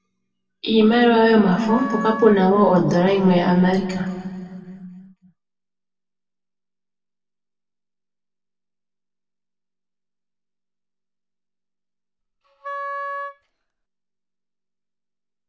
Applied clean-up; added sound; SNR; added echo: none; Wind instrument, woodwind instrument; 10 dB; reverberation time 1.8 s.